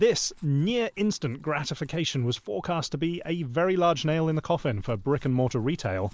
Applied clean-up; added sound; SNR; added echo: neural mask model Resemble Enhance denoiser.